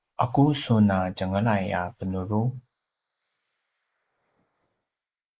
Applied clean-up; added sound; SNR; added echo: neural mask model Resemble Enhance denoiser.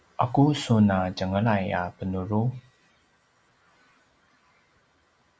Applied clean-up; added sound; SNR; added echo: none; none; none; none.